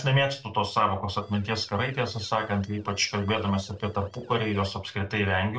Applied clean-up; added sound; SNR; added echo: neural separator model SepFormer DNS4.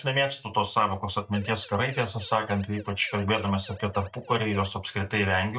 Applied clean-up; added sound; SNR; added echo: neural mask model DeepFilterNet 3.